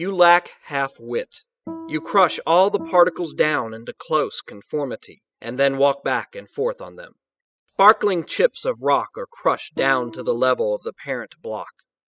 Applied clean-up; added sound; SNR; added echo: classical method spectral subtraction.